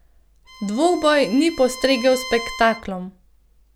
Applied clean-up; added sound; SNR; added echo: none; Bowed string instrument; 16 dB; none.